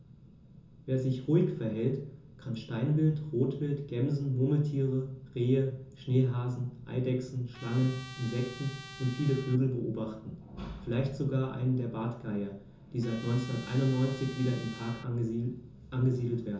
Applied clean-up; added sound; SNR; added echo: none; Trumpet; 17 dB; reverberation time 0.6 s.